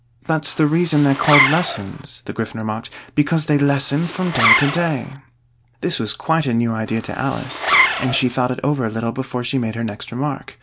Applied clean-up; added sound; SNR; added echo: none; Zipper (clothing); 1 dB; none.